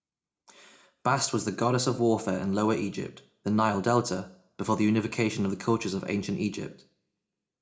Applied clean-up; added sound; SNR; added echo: none; none; none; reverberation time 0.3 s.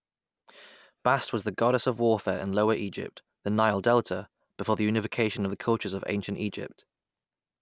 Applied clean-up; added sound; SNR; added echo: none; none; none; none.